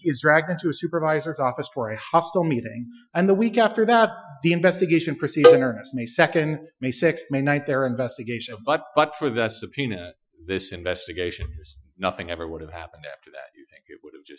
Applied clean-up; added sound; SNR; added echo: classical method Wiener filter.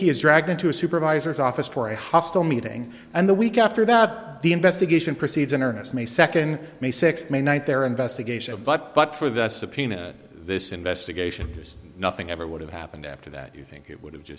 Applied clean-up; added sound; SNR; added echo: none; none; none; none.